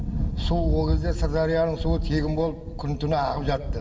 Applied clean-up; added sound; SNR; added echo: none; none; none; reverberation time 2.1 s.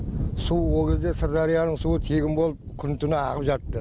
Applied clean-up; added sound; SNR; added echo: none; none; none; none.